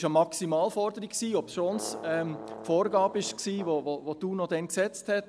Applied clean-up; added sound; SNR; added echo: none; Brass instrument; 14 dB; none.